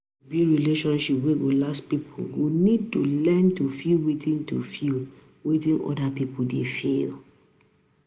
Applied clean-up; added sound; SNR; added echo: none; none; none; none.